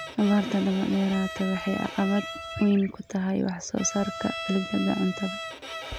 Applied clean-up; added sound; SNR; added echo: none; Bowed string instrument; 10 dB; none.